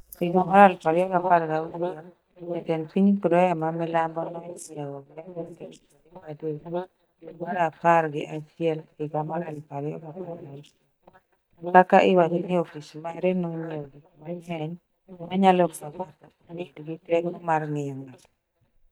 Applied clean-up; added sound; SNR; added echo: neural mask model DeepFilterNet 3.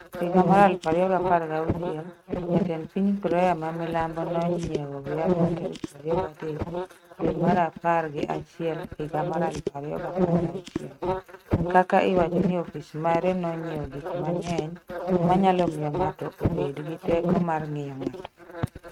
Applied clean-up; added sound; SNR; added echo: neural mask model RNNoise.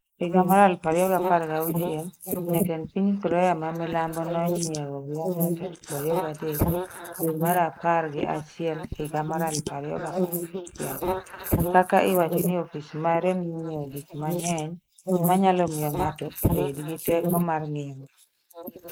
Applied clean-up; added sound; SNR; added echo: neural mask model Resemble Enhance denoiser.